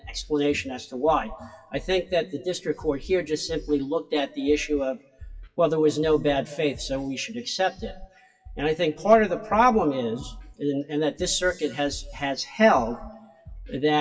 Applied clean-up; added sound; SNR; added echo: classical method WPE with log-MMSE.